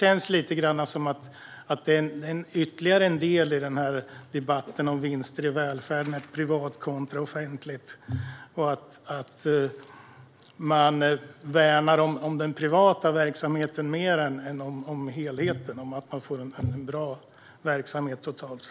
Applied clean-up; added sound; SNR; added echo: none; none; none; none.